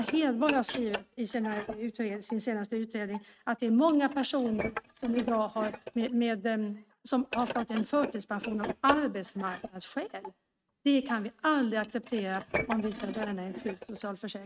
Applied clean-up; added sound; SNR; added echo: neural mask model RNNoise.